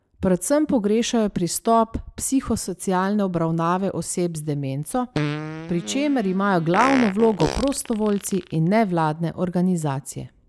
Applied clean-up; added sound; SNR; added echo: none; Fart; 9 dB; none.